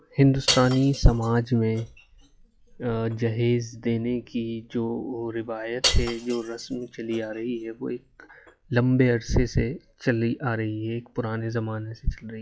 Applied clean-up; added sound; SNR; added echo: classical method log-MMSE.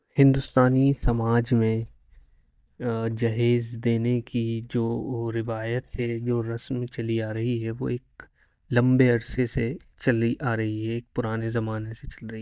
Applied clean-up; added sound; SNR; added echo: neural mask model DeepFilterNet 3.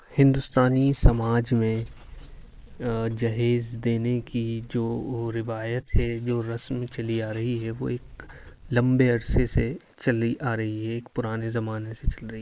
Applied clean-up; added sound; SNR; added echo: neural mask model Resemble Enhance denoiser.